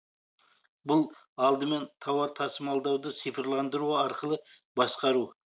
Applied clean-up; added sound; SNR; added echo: none; none; none; none.